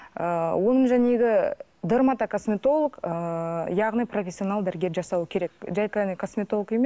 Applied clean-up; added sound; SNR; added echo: none; none; none; none.